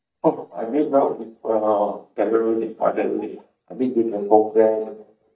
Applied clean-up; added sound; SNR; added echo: neural mask model DeepFilterNet 3.